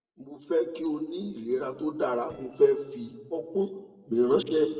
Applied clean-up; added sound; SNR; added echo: neural separator model SepFormer DNS4.